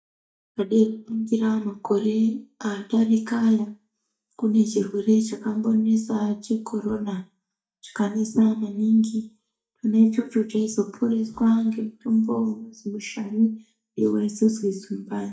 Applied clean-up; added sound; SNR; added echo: neural mask model DeepFilterNet 3.